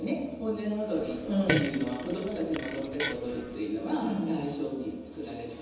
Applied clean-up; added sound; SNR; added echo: none; Fart; 4 dB; reverberation time 1.1 s.